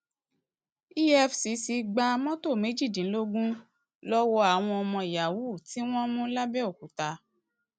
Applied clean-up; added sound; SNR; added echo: none; none; none; none.